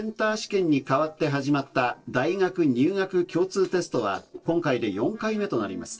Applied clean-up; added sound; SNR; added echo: neural separator model SepFormer DNS4.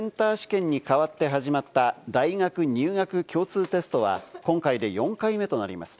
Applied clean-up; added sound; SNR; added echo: none; none; none; none.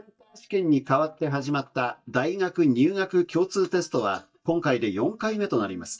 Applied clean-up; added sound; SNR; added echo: neural mask model DeepFilterNet 3.